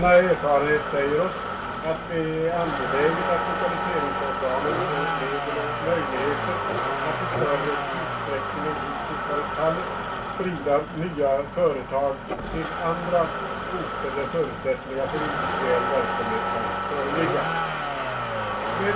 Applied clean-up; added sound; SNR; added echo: none; Motor vehicle (road); 1 dB; reverberation time 0.2 s.